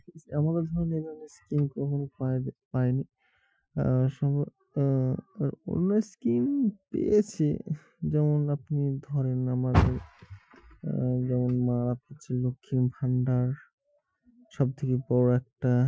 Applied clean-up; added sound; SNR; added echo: classical method Wiener filter.